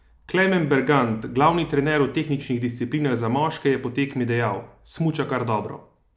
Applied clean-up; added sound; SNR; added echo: none; none; none; none.